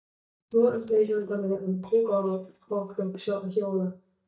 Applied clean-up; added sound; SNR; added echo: neural mask model DeepFilterNet 3.